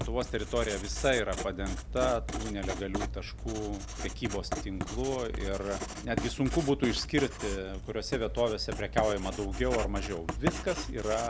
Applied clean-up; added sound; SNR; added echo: none; Writing; 4 dB; none.